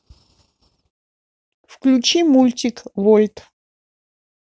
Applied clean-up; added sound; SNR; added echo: none; none; none; none.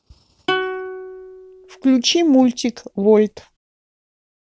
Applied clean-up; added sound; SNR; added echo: none; Plucked string instrument; 10 dB; none.